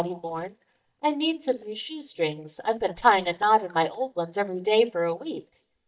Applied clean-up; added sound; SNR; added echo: neural mask model DeepFilterNet 3.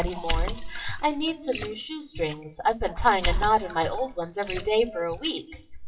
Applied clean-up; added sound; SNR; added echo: classical method WPE with log-MMSE.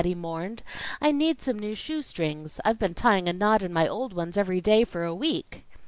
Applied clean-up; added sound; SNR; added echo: none; none; none; none.